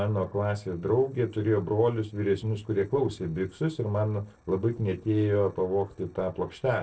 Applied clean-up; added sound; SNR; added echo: neural separator model SepFormer DNS4.